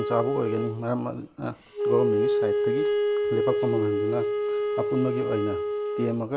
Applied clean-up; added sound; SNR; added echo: none; Wind instrument, woodwind instrument; -3 dB; none.